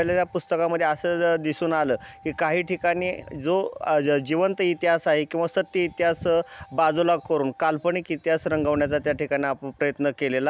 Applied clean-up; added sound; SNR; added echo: none; none; none; none.